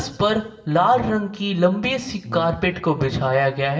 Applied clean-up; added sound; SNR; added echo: none; Brass instrument; 16 dB; reverberation time 0.8 s.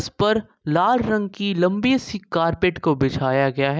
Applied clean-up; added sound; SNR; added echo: none; none; none; none.